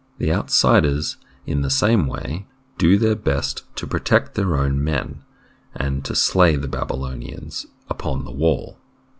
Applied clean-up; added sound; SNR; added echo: none; none; none; none.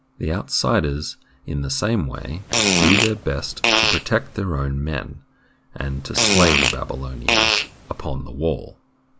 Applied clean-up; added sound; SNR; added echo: none; Fart; -3 dB; none.